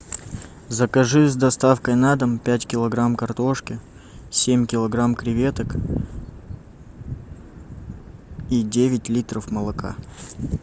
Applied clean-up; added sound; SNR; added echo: none; none; none; none.